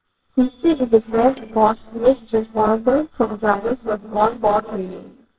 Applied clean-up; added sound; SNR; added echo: neural separator model SepFormer WHAMR!.